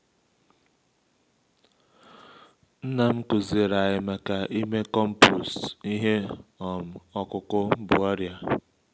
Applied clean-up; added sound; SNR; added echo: none; none; none; none.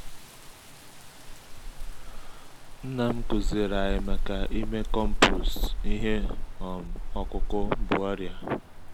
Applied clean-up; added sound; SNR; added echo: none; Rain; -3 dB; none.